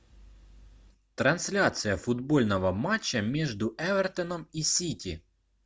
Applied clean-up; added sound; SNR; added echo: none; none; none; none.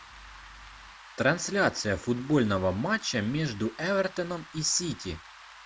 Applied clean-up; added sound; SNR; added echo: none; Rain; 19 dB; none.